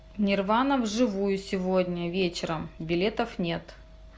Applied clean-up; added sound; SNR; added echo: none; none; none; none.